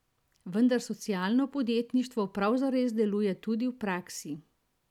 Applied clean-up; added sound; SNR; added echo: none; none; none; none.